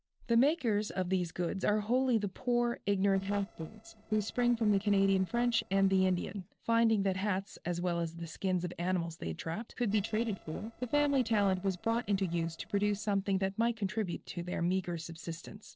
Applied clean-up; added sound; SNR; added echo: neural separator model SepFormer DNS4.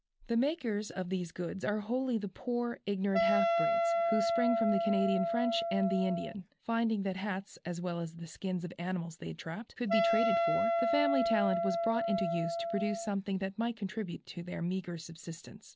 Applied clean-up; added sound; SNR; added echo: none; Wind instrument, woodwind instrument; -3 dB; none.